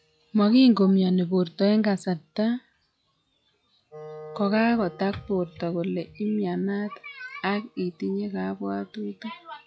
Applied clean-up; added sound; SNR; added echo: classical method log-MMSE.